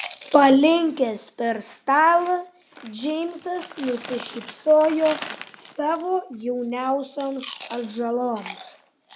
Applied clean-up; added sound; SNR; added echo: none; Chewing, mastication; 15 dB; none.